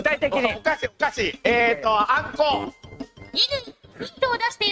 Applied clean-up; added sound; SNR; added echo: neural mask model RNNoise.